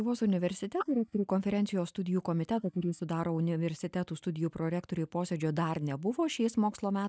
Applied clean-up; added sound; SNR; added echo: neural mask model DeepFilterNet 3.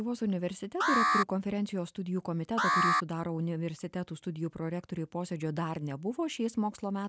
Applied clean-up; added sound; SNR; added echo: none; Alarm; -1 dB; none.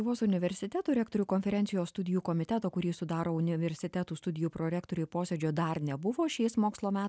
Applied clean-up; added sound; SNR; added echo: none; none; none; none.